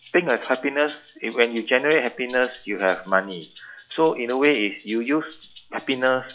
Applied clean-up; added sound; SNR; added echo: classical method log-MMSE.